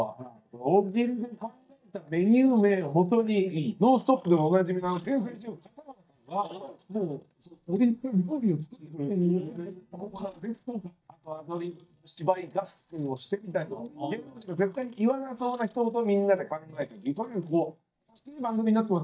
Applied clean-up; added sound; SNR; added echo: neural mask model DeepFilterNet 3.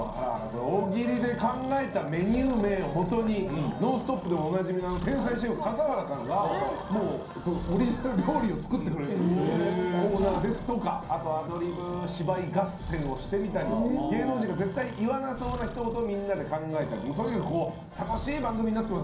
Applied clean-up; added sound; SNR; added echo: none; Breathing; 15 dB; reverberation time 0.6 s.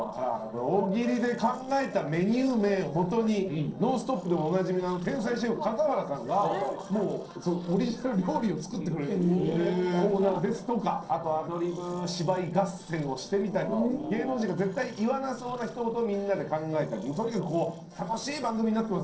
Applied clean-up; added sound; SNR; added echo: neural separator model SepFormer DNS4.